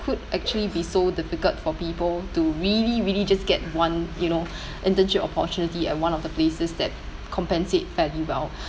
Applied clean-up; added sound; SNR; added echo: none; none; none; none.